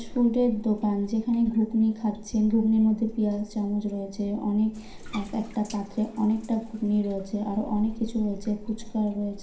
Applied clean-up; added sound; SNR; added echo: none; Bathtub (filling or washing); 15 dB; reverberation time 0.5 s.